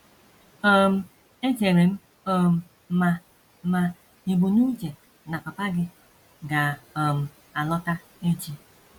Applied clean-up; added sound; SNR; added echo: none; none; none; none.